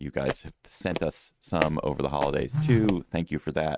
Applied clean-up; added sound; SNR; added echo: neural mask model RNNoise.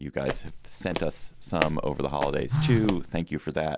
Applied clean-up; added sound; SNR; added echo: none; Telephone + Walk, footsteps; 2 dB; none.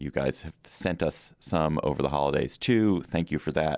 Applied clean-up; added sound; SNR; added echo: none; none; none; none.